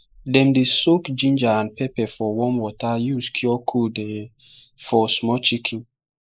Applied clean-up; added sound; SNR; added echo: neural mask model Resemble Enhance denoiser.